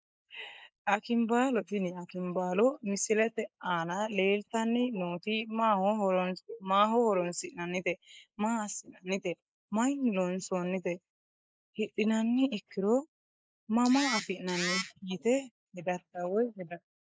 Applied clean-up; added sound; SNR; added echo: neural mask model Resemble Enhance denoiser.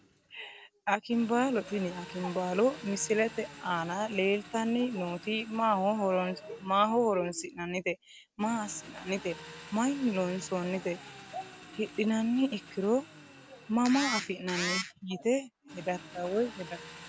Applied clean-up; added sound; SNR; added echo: none; Engine; 18 dB; none.